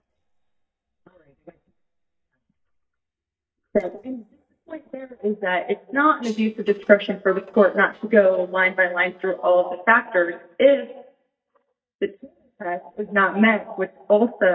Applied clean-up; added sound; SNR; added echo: neural mask model DeepFilterNet 3.